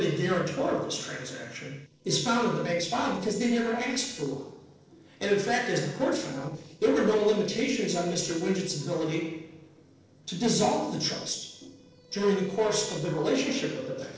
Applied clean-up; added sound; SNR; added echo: neural separator model SepFormer DNS4.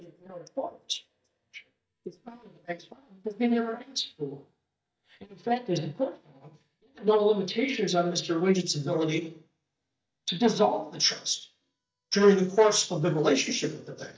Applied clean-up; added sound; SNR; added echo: neural mask model DeepFilterNet 3.